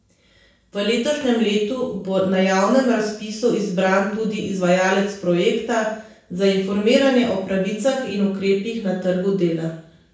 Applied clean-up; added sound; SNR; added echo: none; none; none; reverberation time 0.7 s.